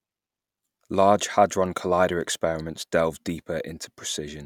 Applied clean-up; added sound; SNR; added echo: none; none; none; none.